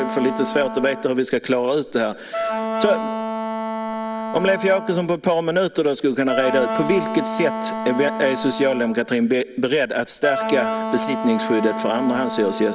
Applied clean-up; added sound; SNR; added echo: none; Wind instrument, woodwind instrument; 6 dB; none.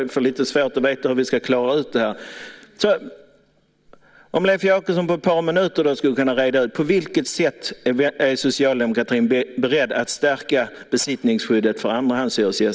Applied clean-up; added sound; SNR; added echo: none; none; none; none.